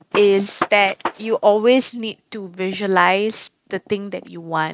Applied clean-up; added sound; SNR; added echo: neural mask model RNNoise.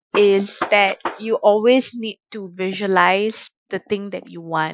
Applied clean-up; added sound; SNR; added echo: classical method Wiener filter.